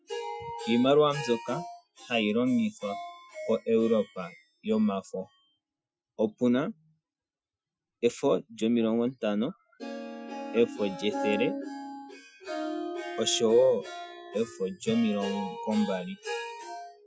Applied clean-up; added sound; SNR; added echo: classical method Wiener filter.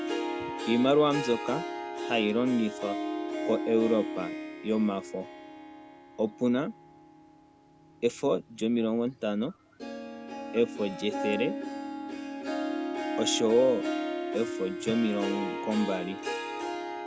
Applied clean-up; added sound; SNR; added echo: none; Harp; 5 dB; none.